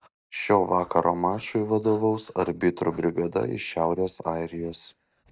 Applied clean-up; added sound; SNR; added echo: neural mask model DeepFilterNet 3.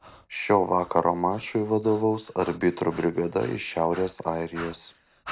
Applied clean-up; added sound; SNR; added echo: none; Breathing; 19 dB; none.